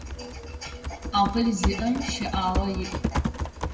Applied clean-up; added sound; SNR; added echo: none; Typing; 2 dB; reverberation time 1.3 s.